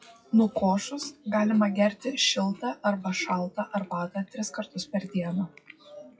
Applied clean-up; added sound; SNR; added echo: classical method WPE with log-MMSE.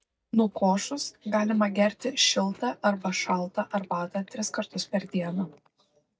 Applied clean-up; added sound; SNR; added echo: neural mask model DeepFilterNet 3.